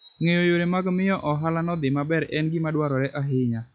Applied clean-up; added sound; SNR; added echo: classical method log-MMSE.